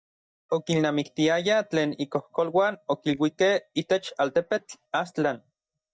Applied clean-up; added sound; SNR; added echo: neural mask model DeepFilterNet 3.